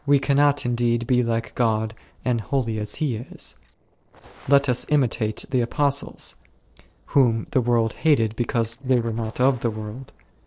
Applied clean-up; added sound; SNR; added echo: neural separator model SepFormer DNS4.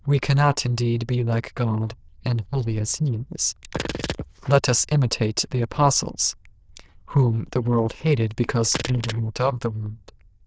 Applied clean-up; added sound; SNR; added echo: neural diffusion model UNIVERSE++.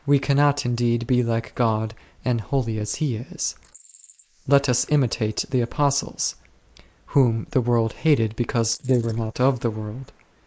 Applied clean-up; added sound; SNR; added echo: neural mask model Resemble Enhance denoiser.